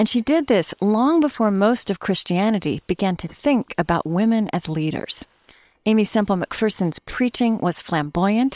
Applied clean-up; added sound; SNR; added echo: neural separator model SepFormer WHAM!.